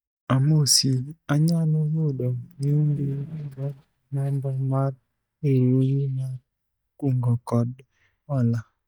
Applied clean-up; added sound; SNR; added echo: neural mask model DeepFilterNet 3.